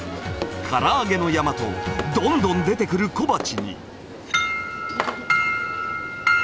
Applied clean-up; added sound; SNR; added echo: none; none; none; none.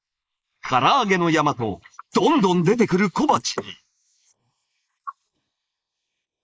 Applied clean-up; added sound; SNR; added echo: neural mask model Resemble Enhance denoiser.